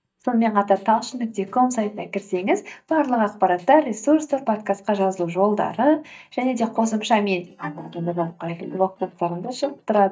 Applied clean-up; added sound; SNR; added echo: neural mask model DeepFilterNet 3.